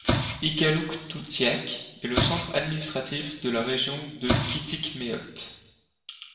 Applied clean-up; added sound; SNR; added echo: none; Explosion; 3 dB; reverberation time 0.8 s.